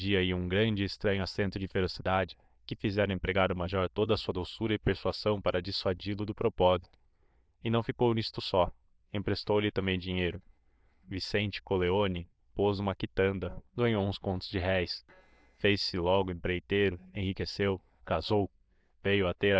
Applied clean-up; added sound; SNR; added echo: neural diffusion model UNIVERSE++.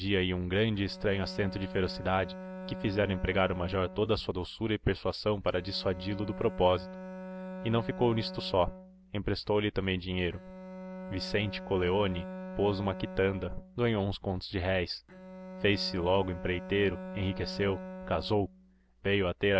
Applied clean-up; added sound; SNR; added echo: none; Bowed string instrument; 12 dB; none.